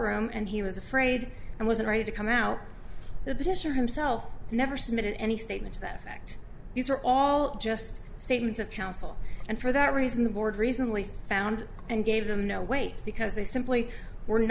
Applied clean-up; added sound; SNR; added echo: none; none; none; none.